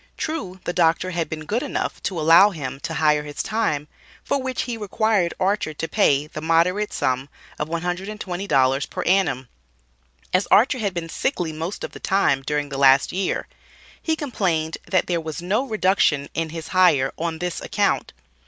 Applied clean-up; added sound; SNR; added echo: none; none; none; none.